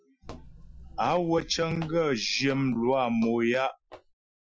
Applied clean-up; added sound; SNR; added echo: classical method Wiener filter.